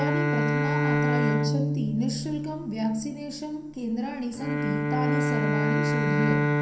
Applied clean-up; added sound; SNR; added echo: none; Bowed string instrument; -5 dB; reverberation time 0.6 s.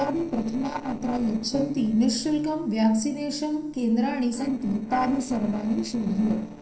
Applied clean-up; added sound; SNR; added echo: neural separator model SepFormer DNS4.